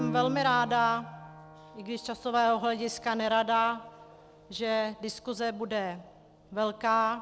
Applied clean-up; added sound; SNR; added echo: none; Piano; 14 dB; none.